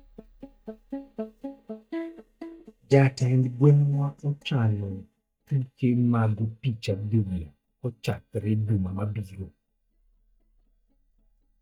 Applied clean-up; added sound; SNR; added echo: neural mask model DeepFilterNet 3.